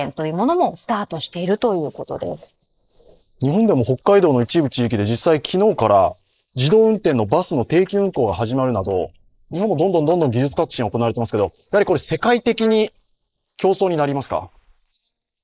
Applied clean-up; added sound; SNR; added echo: neural mask model Resemble Enhance denoiser.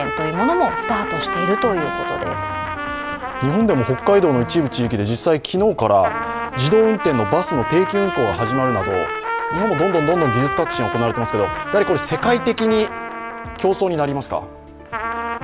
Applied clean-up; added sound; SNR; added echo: none; Trumpet; 6 dB; none.